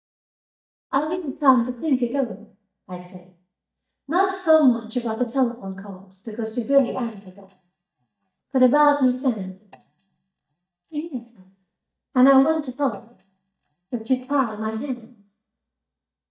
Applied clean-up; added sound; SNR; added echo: neural mask model DeepFilterNet 3.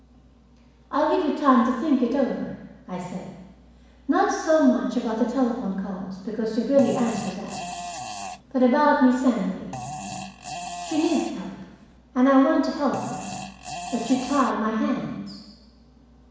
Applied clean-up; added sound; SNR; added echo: none; Fart; 12 dB; reverberation time 1.1 s.